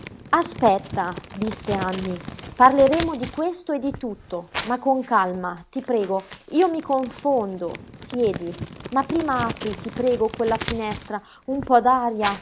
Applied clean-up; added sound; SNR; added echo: none; Crumpling, crinkling; 13 dB; none.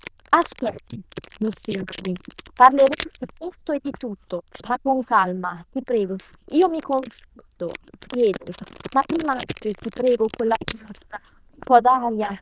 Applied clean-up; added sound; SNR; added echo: neural diffusion model UNIVERSE++.